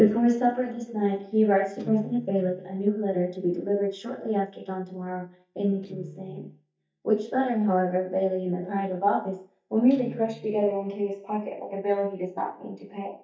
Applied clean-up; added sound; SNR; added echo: neural mask model DeepFilterNet 3.